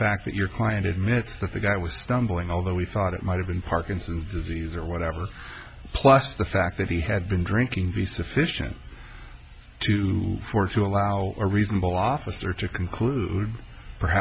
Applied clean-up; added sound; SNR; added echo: none; none; none; none.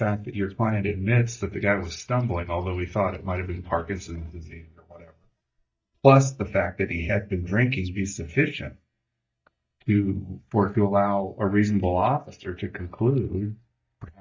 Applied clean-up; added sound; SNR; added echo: neural mask model DeepFilterNet 3.